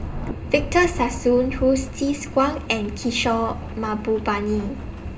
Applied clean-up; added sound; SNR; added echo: none; Rain / Thunderstorm; 11 dB; reverberation time 0.2 s.